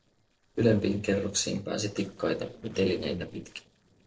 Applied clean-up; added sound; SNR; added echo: neural separator model SepFormer DNS4.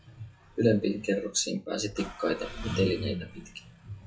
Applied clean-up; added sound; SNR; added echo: classical method WPE with log-MMSE.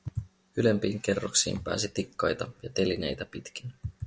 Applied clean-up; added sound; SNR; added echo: none; none; none; none.